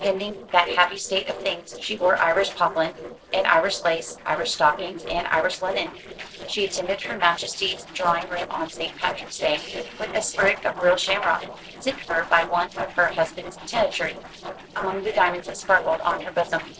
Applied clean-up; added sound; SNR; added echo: neural separator model SepFormer DNS4.